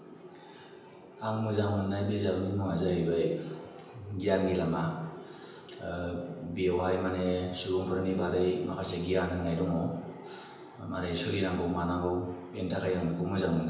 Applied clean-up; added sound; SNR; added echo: none; none; none; reverberation time 1.0 s.